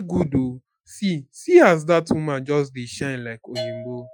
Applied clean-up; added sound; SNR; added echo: classical method Wiener filter.